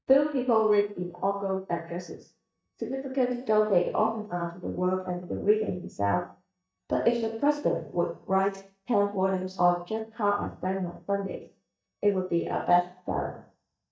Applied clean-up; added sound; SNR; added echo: neural mask model DeepFilterNet 3.